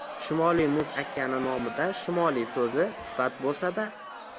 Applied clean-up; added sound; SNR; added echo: none; Crowd; 10 dB; none.